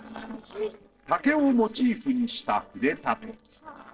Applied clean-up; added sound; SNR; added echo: neural separator model SepFormer DNS4.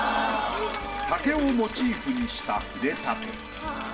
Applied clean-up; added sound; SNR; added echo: none; Cough; 20 dB; reverberation time 0.5 s.